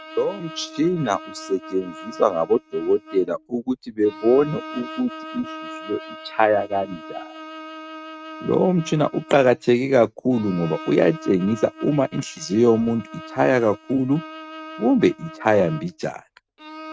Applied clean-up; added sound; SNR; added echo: neural mask model RNNoise.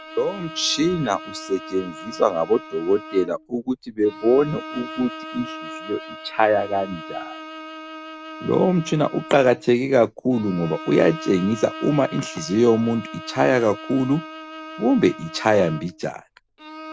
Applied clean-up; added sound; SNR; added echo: none; Bowed string instrument; 14 dB; none.